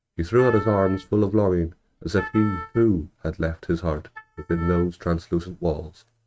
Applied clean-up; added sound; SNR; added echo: neural mask model RNNoise.